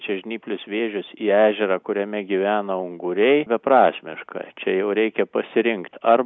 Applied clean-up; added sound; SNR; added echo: none; none; none; none.